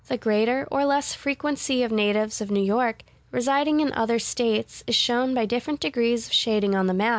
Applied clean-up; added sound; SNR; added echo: none; none; none; none.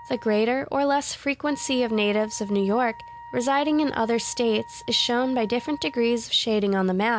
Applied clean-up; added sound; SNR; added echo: none; Wind instrument, woodwind instrument; 20 dB; none.